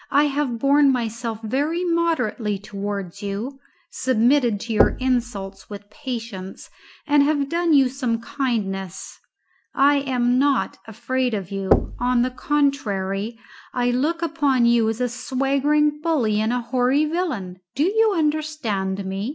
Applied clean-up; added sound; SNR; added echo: none; Knock; 5 dB; none.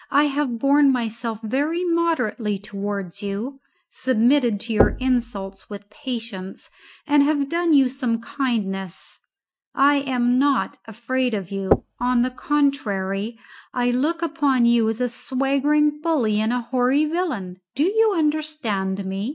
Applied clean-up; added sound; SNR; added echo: neural mask model RNNoise.